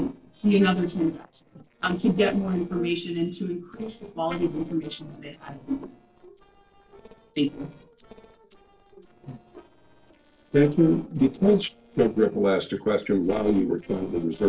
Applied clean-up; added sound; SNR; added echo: neural separator model SepFormer DNS4.